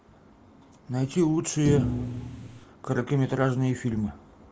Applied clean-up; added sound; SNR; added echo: none; Thump, thud; 2 dB; none.